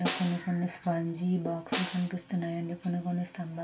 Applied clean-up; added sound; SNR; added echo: none; Snare drum; 8 dB; reverberation time 0.2 s.